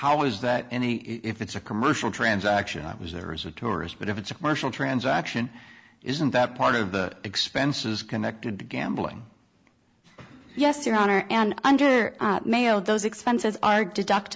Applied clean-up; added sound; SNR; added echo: none; none; none; none.